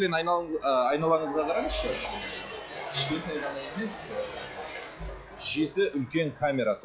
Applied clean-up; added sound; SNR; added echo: classical method log-MMSE.